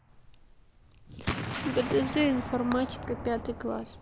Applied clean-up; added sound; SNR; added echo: none; Explosion; 7 dB; none.